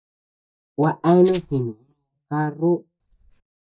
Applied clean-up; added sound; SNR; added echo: neural mask model DeepFilterNet 3.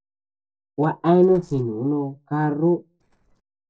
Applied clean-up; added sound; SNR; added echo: neural separator model SepFormer DNS4.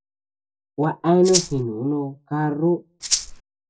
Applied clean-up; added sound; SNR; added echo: none; Rattle (instrument); 1 dB; reverberation time 0.2 s.